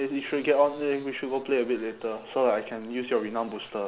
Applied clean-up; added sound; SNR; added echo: none; none; none; none.